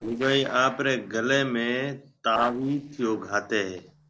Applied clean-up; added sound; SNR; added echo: neural separator model SepFormer DNS4.